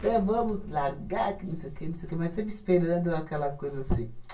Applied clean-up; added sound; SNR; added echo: none; Explosion; 19 dB; reverberation time 0.2 s.